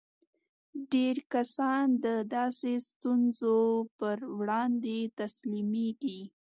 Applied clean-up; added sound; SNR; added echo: none; none; none; none.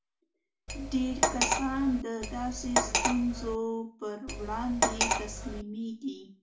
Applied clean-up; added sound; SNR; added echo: none; Cutlery, silverware; -3 dB; reverberation time 0.4 s.